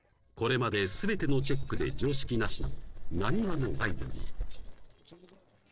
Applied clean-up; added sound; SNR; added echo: neural separator model SepFormer DNS4.